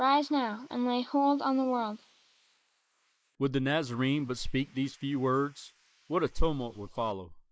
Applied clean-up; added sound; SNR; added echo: neural mask model Resemble Enhance denoiser.